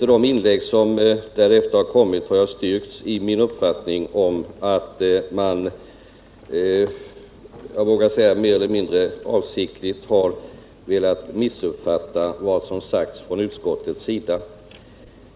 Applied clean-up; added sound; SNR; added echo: none; none; none; none.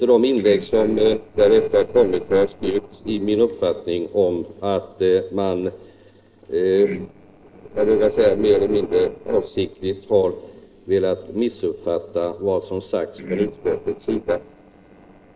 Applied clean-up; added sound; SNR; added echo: neural separator model SepFormer DNS4.